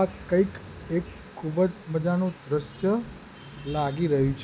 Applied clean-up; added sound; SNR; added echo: none; none; none; none.